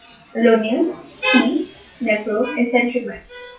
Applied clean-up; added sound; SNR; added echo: classical method WPE with log-MMSE.